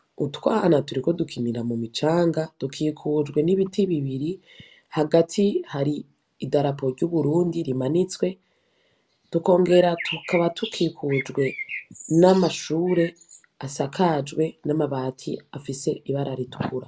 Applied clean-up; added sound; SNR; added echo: none; Bird; 12 dB; none.